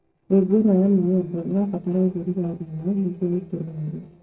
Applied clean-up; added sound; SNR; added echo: neural separator model SepFormer DNS4.